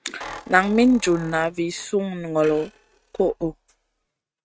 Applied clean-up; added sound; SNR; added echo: neural mask model RNNoise.